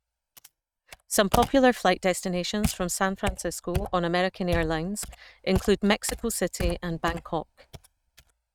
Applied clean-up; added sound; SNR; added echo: neural mask model RNNoise.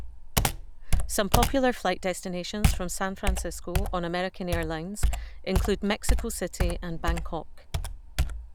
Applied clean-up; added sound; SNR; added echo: none; Computer keyboard; -3 dB; none.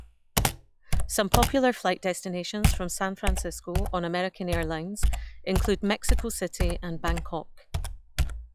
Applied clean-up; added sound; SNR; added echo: classical method log-MMSE.